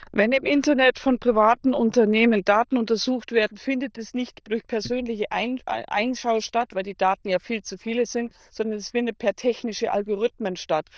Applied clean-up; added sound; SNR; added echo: neural diffusion model UNIVERSE++.